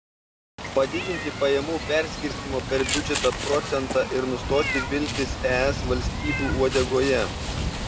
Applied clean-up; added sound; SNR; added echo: none; Meow; 4 dB; none.